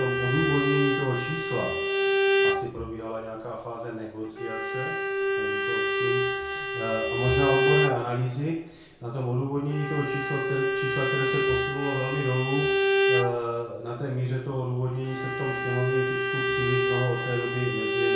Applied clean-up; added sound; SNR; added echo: none; Bowed string instrument; -2 dB; reverberation time 0.6 s.